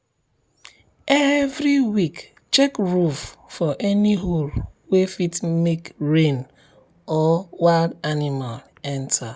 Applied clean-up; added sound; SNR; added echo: none; none; none; none.